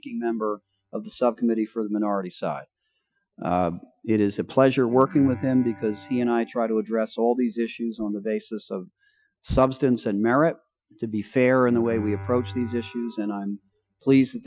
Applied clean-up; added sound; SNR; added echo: classical method Wiener filter.